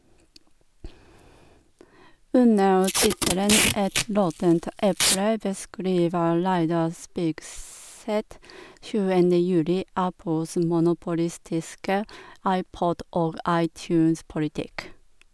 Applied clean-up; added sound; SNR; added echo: none; Packing tape, duct tape; 0 dB; none.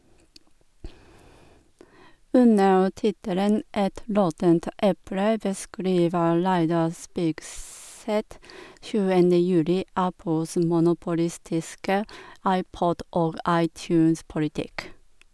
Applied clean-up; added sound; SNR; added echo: none; none; none; none.